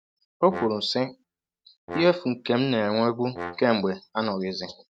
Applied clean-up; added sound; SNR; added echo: neural mask model RNNoise.